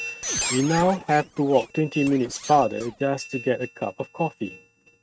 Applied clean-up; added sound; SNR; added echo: neural mask model RNNoise.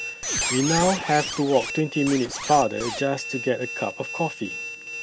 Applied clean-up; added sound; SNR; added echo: none; Squeak; 6 dB; none.